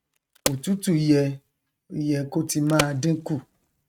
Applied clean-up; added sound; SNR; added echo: neural mask model RNNoise.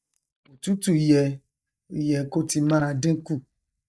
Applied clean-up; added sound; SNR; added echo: neural mask model DeepFilterNet 3.